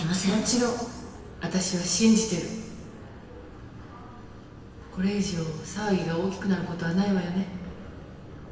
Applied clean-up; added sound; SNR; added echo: none; none; none; reverberation time 1.5 s.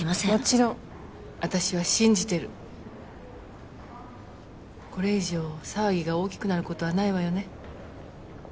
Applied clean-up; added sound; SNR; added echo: none; none; none; none.